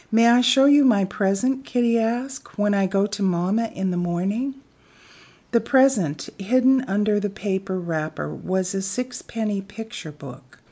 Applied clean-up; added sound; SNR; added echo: none; none; none; none.